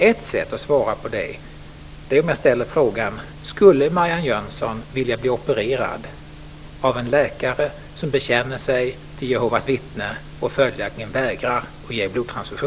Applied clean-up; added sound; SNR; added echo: none; none; none; none.